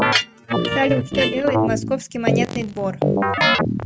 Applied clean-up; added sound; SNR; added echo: neural mask model RNNoise.